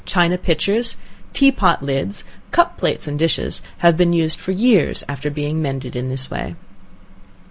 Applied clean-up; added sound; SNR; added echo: none; none; none; none.